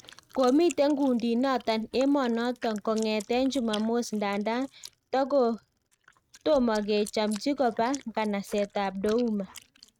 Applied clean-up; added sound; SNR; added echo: neural mask model RNNoise.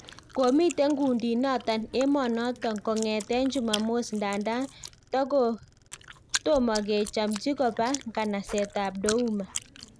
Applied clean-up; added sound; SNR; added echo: none; Chewing, mastication; 14 dB; none.